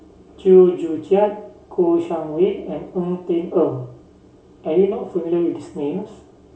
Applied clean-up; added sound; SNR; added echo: none; none; none; reverberation time 0.2 s.